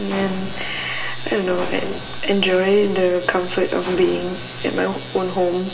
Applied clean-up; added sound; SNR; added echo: none; Explosion; 16 dB; reverberation time 0.9 s.